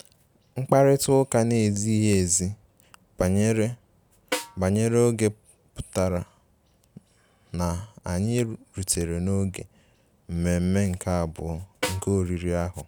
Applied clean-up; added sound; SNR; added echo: none; Snare drum; 10 dB; none.